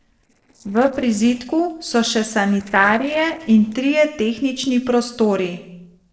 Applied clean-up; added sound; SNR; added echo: neural separator model SepFormer DNS4.